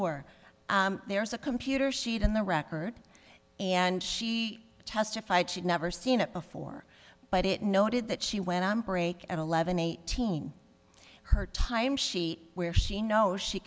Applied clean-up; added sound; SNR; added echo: none; none; none; none.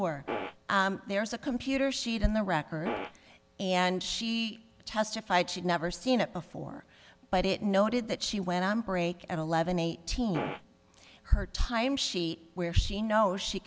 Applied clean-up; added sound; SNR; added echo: none; Fart; 5 dB; none.